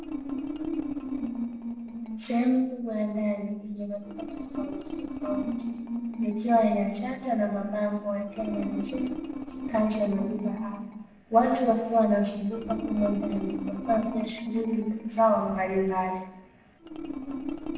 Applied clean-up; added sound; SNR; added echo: neural separator model SepFormer DNS4.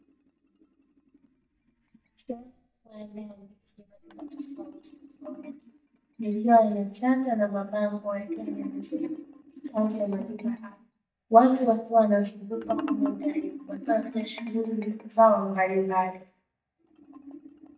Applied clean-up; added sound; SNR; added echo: neural mask model DeepFilterNet 3.